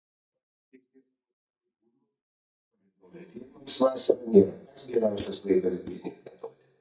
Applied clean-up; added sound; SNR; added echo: neural mask model DeepFilterNet 3.